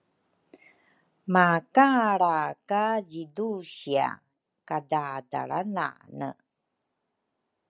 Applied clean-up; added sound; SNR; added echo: none; none; none; none.